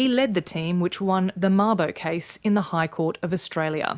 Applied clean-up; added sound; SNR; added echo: none; none; none; none.